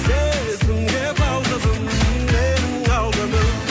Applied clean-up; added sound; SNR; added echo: none; none; none; none.